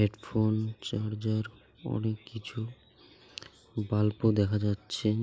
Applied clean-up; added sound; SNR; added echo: none; none; none; none.